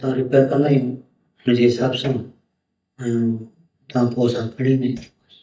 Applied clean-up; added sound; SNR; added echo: neural mask model DeepFilterNet 3.